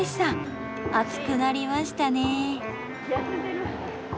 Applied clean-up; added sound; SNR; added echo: none; Walk, footsteps; 9 dB; none.